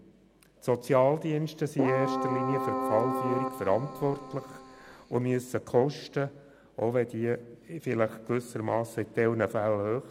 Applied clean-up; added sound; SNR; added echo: none; Keyboard (musical); 2 dB; none.